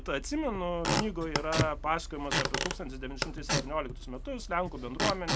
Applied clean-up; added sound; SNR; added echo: none; Squeak / Wood; 0 dB; none.